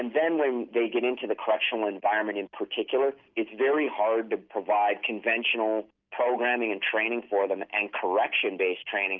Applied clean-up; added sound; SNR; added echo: none; none; none; none.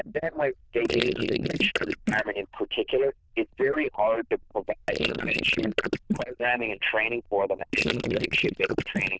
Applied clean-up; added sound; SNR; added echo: neural diffusion model UNIVERSE++.